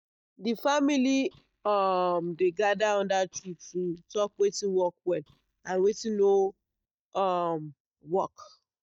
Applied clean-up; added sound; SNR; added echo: neural mask model DeepFilterNet 3.